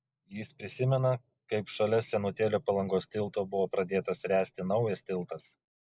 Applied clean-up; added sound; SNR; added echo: neural mask model Resemble Enhance denoiser.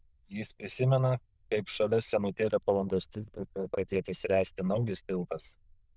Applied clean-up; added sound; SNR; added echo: neural diffusion model UNIVERSE++.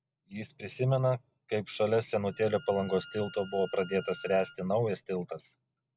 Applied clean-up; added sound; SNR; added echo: none; Bowed string instrument; 19 dB; none.